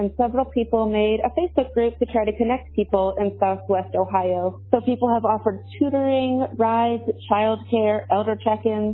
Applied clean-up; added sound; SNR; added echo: none; none; none; none.